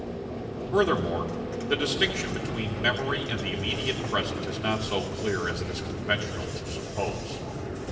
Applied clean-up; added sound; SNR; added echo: none; Vehicle; 3 dB; reverberation time 1.9 s.